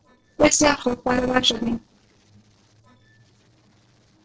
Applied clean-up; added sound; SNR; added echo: neural separator model SepFormer DNS4.